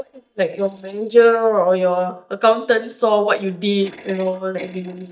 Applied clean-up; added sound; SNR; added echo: neural mask model DeepFilterNet 3.